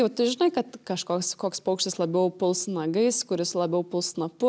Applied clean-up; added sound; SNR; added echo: none; none; none; none.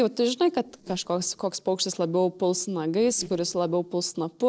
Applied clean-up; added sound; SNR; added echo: neural separator model SepFormer DNS4.